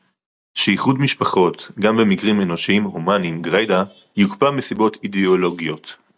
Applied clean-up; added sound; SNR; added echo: none; none; none; none.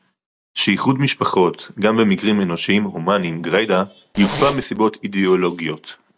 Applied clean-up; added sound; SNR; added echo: none; Zipper (clothing); 7 dB; none.